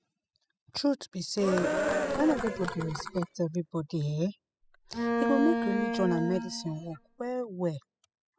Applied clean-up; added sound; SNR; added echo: classical method spectral subtraction.